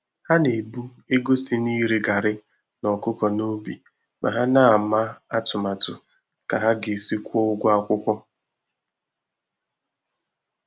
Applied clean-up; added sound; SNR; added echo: none; none; none; none.